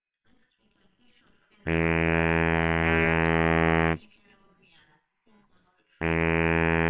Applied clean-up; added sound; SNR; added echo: neural separator model SepFormer WHAMR!.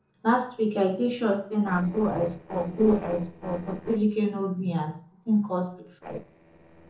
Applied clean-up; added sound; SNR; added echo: neural separator model SepFormer DNS4.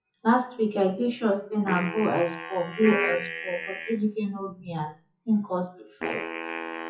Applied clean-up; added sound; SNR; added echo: classical method WPE with log-MMSE.